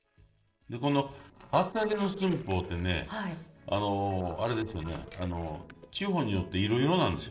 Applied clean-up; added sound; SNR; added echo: neural separator model SepFormer DNS4.